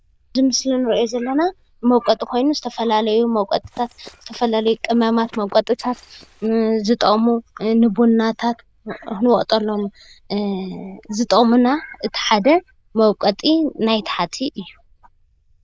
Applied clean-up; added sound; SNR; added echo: neural diffusion model UNIVERSE++.